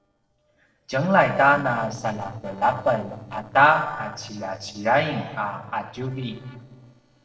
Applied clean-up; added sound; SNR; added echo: neural separator model SepFormer DNS4.